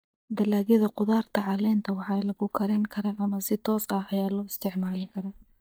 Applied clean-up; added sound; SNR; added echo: neural mask model DeepFilterNet 3.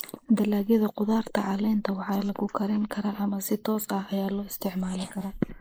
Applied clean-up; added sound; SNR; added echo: neural mask model Resemble Enhance denoiser.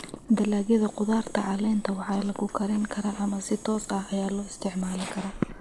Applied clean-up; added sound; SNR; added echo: none; Boiling; 18 dB; none.